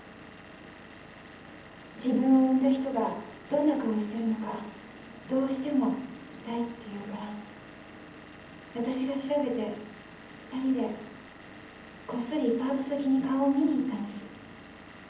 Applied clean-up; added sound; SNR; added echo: none; Engine / Vehicle; 18 dB; reverberation time 0.8 s.